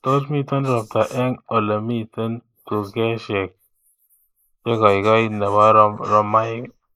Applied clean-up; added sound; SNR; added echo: neural mask model Resemble Enhance denoiser.